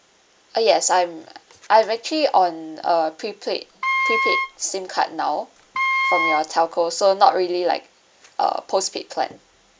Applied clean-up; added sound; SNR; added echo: none; Wind instrument, woodwind instrument; 1 dB; none.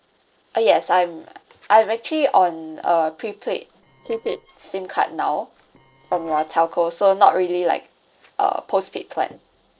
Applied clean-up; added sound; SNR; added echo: neural separator model SepFormer DNS4.